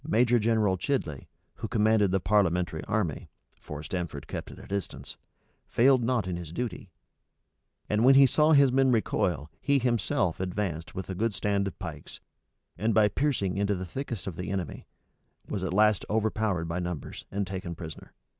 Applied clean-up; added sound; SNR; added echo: none; none; none; none.